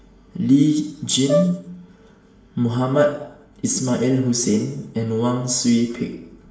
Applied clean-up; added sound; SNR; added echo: none; Brass instrument; 5 dB; reverberation time 0.8 s.